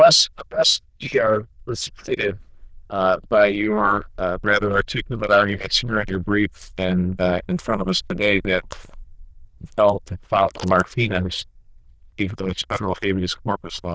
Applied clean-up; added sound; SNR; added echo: neural diffusion model UNIVERSE++.